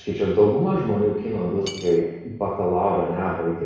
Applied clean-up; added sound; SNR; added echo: none; Cutlery, silverware / Dishes, pots, and pans; 19 dB; reverberation time 1.1 s.